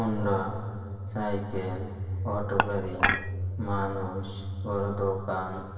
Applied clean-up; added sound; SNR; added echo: none; Dishes, pots, and pans / Chink, clink; -2 dB; reverberation time 2.3 s.